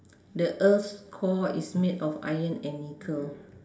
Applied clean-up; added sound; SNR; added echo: none; none; none; reverberation time 1.3 s.